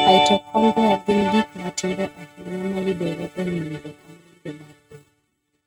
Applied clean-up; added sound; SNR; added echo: neural mask model RNNoise.